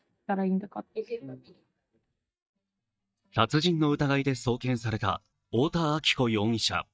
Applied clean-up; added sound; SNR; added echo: neural mask model DeepFilterNet 3.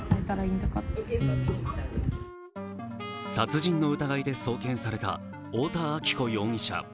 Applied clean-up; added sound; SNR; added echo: none; Wind instrument, woodwind instrument; 16 dB; none.